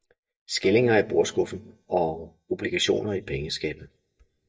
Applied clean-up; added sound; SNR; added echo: neural mask model DeepFilterNet 3.